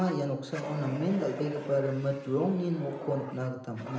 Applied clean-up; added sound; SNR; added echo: none; Fire; 13 dB; reverberation time 0.9 s.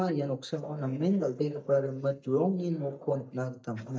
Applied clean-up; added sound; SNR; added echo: neural mask model DeepFilterNet 3.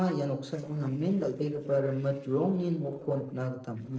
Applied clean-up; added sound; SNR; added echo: neural separator model SepFormer DNS4.